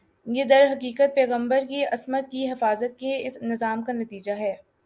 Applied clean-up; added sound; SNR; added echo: none; none; none; none.